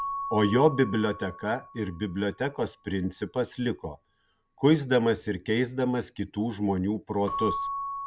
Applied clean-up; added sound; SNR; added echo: none; Keyboard (musical) / Bell; 11 dB; none.